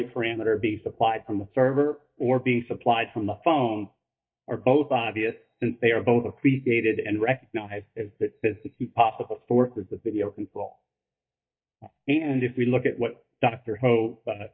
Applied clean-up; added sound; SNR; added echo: neural mask model DeepFilterNet 3.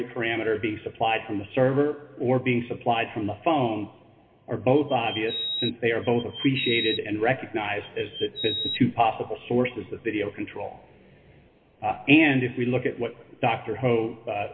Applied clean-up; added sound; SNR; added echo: none; Bird vocalization, bird call, bird song; 7 dB; reverberation time 1.4 s.